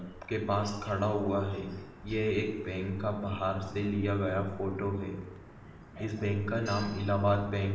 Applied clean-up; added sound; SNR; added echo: none; Thunder / Wind / Rain; 18 dB; reverberation time 1.1 s.